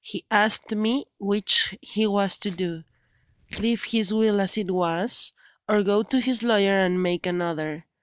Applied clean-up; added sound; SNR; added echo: neural separator model SepFormer DNS4.